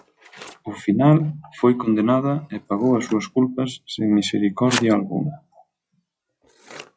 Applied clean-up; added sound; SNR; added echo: classical method log-MMSE.